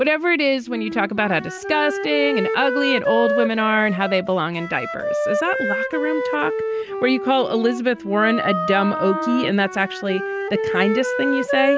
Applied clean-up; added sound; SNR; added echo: none; Wind instrument, woodwind instrument + Wind instrument, woodwind instrument; 4 dB; none.